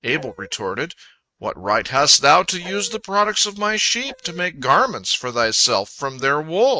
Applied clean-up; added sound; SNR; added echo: neural mask model RNNoise.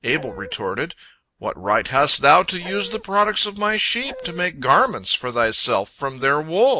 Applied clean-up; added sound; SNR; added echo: none; Dog; 16 dB; none.